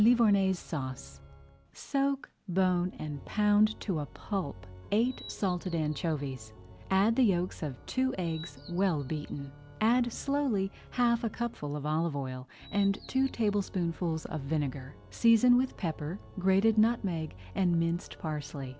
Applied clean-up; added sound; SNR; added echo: none; Organ + Bird vocalization, bird call, bird song; 19 dB; none.